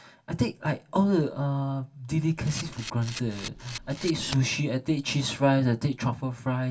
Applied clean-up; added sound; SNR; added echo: none; Camera; 12 dB; reverberation time 0.2 s.